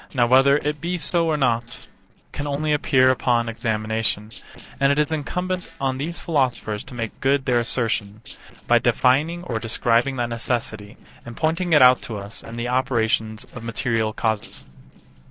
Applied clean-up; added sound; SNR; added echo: neural separator model SepFormer DNS4.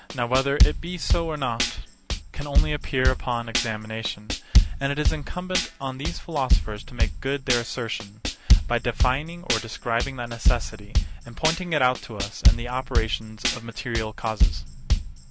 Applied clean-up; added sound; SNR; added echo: none; Tambourine / Drum / Drum kit; -5 dB; none.